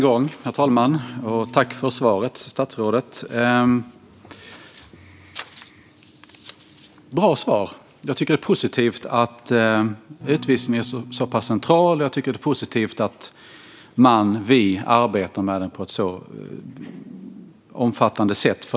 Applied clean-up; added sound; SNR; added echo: none; Acoustic guitar / Strum; 15 dB; none.